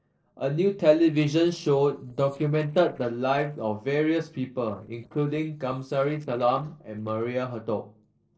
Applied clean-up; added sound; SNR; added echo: neural separator model SepFormer DNS4.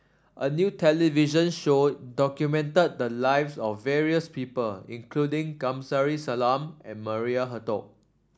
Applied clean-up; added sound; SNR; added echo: none; none; none; none.